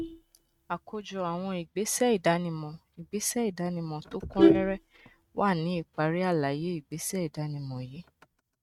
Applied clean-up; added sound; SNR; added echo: neural mask model RNNoise.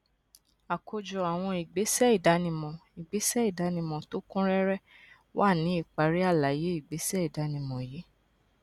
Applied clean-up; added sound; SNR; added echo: none; none; none; none.